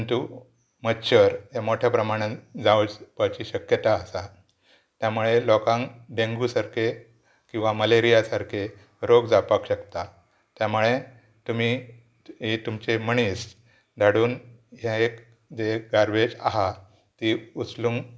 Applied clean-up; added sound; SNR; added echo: none; none; none; none.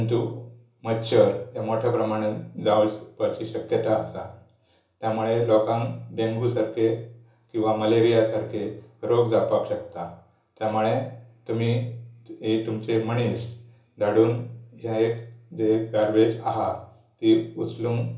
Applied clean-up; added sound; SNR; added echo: none; none; none; reverberation time 0.7 s.